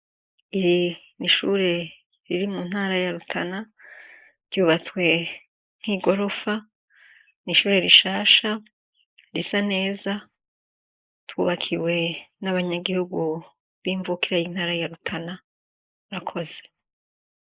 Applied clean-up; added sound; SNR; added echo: neural mask model Resemble Enhance denoiser.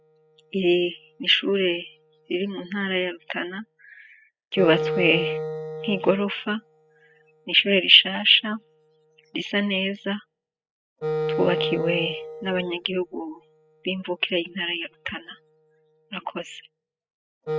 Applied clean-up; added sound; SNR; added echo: classical method spectral subtraction.